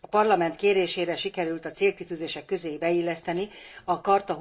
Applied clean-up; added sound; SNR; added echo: none; none; none; reverberation time 0.2 s.